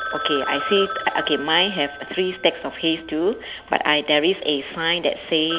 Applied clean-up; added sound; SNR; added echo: none; Telephone; 11 dB; none.